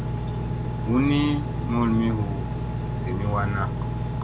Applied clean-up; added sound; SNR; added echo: none; Engine; 0 dB; none.